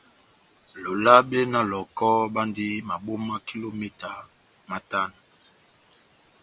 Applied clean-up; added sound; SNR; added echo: none; none; none; none.